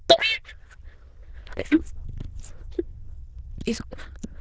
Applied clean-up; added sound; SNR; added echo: neural diffusion model UNIVERSE++.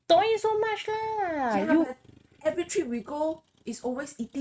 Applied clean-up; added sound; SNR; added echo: neural mask model RNNoise.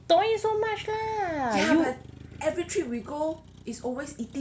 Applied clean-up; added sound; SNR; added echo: none; Motor vehicle (road); 19 dB; none.